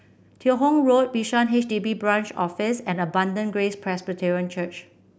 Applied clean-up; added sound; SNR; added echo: none; none; none; none.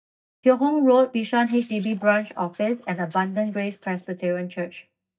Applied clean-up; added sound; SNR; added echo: neural mask model DeepFilterNet 3.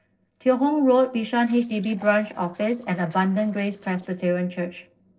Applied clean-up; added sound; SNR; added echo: neural separator model SepFormer DNS4.